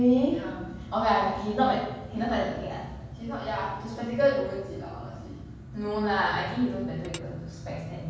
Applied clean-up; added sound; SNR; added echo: none; Tap / Dishes, pots, and pans; 16 dB; reverberation time 1.2 s.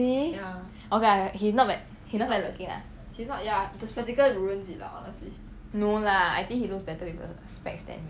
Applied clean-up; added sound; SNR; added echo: none; none; none; none.